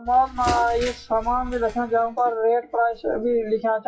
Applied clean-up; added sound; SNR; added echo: classical method WPE with log-MMSE.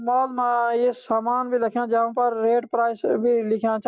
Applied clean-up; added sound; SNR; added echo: none; none; none; none.